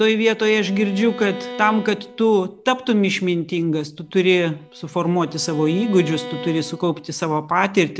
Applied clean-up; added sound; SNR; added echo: none; Bowed string instrument; 17 dB; none.